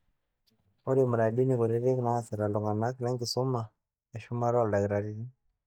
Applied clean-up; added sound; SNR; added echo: neural mask model DeepFilterNet 3.